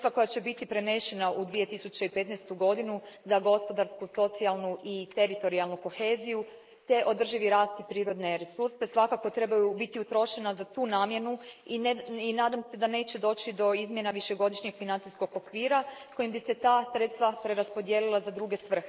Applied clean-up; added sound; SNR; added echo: neural mask model Resemble Enhance denoiser.